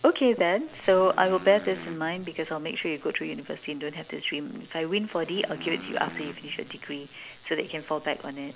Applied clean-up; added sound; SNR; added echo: none; Motorcycle; 17 dB; none.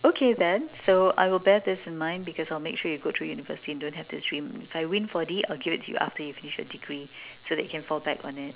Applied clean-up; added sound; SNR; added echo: none; none; none; none.